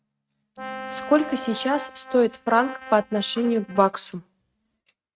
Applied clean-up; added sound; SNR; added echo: neural mask model RNNoise.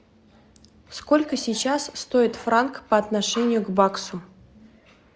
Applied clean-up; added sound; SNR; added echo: none; none; none; none.